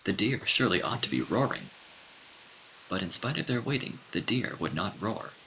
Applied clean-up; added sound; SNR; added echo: neural mask model Resemble Enhance denoiser.